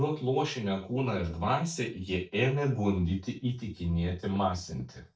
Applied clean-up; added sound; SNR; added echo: neural mask model DeepFilterNet 3.